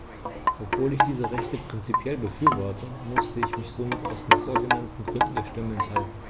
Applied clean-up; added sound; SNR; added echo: none; Wind chime; -4 dB; none.